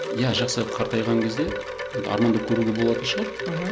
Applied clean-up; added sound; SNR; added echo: none; Wind chime; 5 dB; none.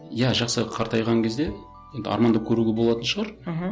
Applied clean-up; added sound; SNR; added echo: none; none; none; none.